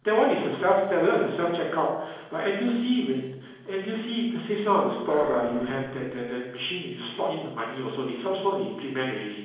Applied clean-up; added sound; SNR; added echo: neural separator model SepFormer DNS4.